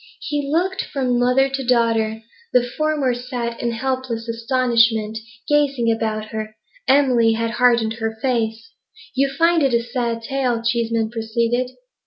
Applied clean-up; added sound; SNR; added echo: none; none; none; none.